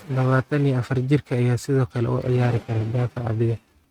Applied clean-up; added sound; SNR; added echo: neural mask model RNNoise.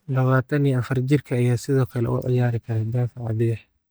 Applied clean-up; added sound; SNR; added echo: neural mask model DeepFilterNet 3.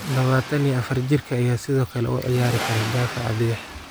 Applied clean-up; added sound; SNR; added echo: none; Accelerating, revving, vroom; 11 dB; none.